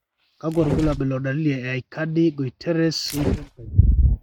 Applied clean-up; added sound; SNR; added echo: neural mask model RNNoise.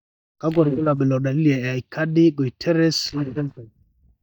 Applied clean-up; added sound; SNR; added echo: neural mask model DeepFilterNet 3.